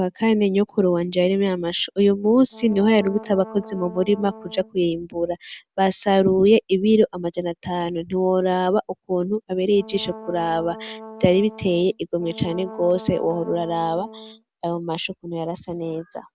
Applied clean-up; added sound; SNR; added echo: none; Brass instrument; 17 dB; none.